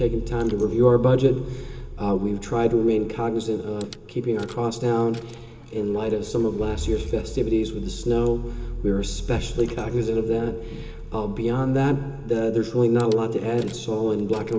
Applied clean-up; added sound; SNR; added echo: none; Rattle / Engine starting / Car; 12 dB; reverberation time 0.2 s.